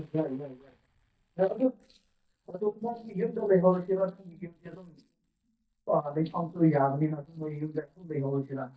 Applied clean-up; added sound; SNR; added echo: neural mask model DeepFilterNet 3.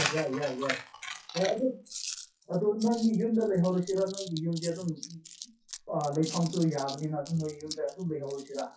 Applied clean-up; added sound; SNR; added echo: classical method WPE with log-MMSE.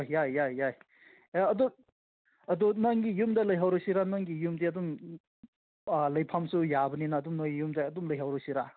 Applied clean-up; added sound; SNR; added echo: none; none; none; none.